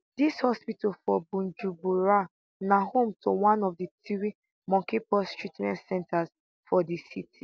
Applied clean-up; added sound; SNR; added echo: none; none; none; none.